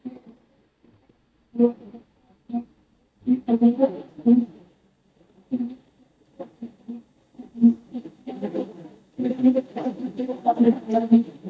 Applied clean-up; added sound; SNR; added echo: neural mask model DeepFilterNet 3.